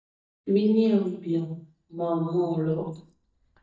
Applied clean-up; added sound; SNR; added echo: neural mask model DeepFilterNet 3.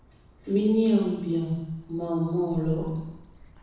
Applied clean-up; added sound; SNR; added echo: none; Bird; 20 dB; reverberation time 1.1 s.